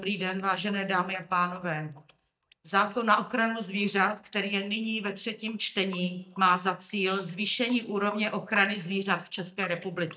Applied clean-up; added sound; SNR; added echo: neural mask model DeepFilterNet 3.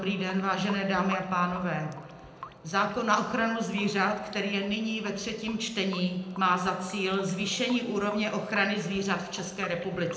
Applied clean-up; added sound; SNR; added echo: none; Drip / Sink (filling or washing) / Water tap, faucet; 18 dB; reverberation time 0.7 s.